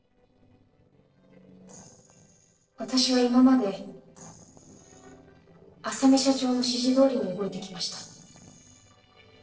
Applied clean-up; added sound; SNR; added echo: neural separator model SepFormer DNS4.